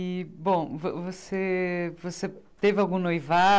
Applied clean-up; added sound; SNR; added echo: none; none; none; none.